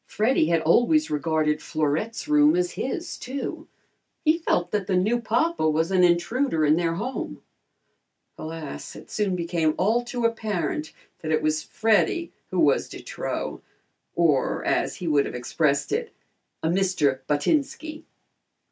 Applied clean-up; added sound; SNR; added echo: none; none; none; none.